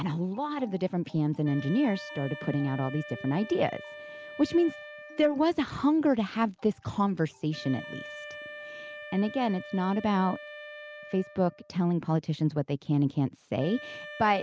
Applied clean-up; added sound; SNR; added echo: none; Wind instrument, woodwind instrument; 16 dB; none.